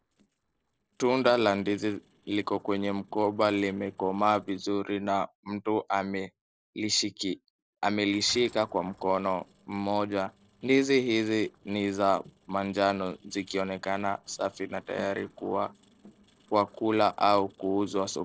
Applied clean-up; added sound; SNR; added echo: neural separator model SepFormer DNS4.